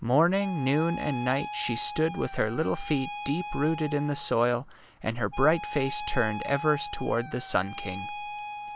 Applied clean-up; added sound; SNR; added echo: none; Wind instrument, woodwind instrument; 10 dB; none.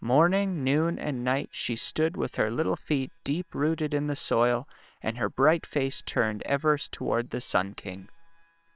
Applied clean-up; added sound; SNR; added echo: neural separator model SepFormer WHAM!.